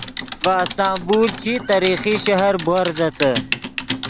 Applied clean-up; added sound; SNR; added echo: none; Typing; 8 dB; none.